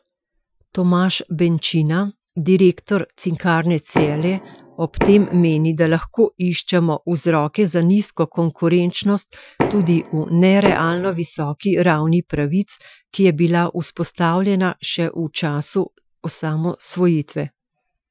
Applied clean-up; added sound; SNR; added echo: classical method Wiener filter.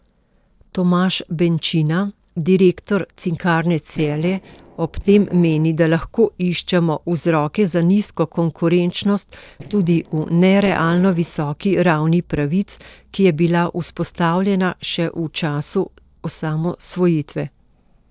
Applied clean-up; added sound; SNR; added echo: neural separator model SepFormer DNS4.